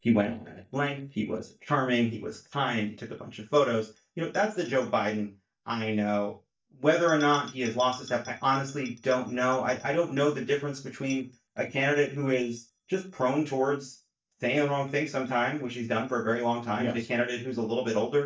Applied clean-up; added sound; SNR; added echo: neural mask model DeepFilterNet 3.